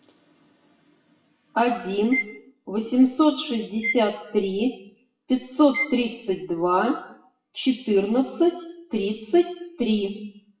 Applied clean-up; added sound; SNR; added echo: classical method WPE with log-MMSE.